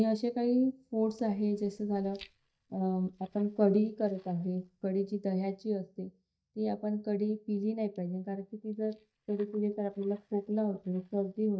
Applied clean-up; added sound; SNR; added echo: neural mask model DeepFilterNet 3.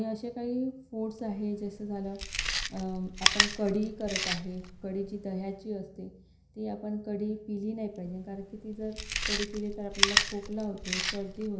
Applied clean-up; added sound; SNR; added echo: none; Chewing, mastication; 0 dB; reverberation time 0.5 s.